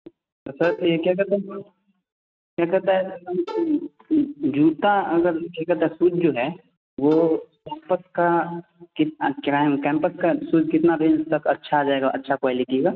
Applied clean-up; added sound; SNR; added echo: neural mask model RNNoise.